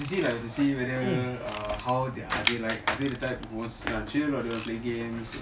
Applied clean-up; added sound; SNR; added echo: none; Ratchet, pawl / Tools; 19 dB; none.